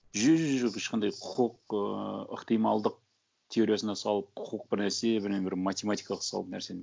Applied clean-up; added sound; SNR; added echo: none; none; none; none.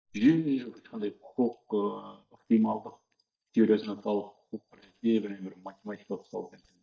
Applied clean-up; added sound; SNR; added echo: neural mask model DeepFilterNet 3.